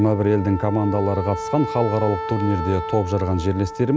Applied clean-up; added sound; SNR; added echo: none; Wind instrument, woodwind instrument; 9 dB; none.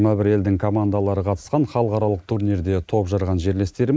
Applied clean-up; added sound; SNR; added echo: neural mask model Resemble Enhance denoiser.